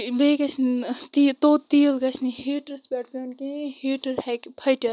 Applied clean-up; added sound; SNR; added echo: none; none; none; none.